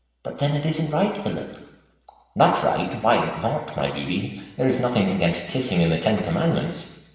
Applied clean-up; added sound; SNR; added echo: none; none; none; reverberation time 1.0 s.